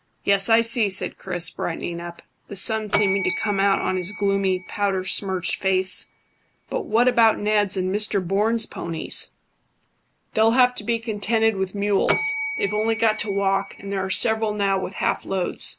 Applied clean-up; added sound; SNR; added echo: none; Bell; 11 dB; none.